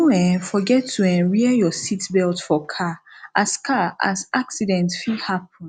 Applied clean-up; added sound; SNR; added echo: none; none; none; none.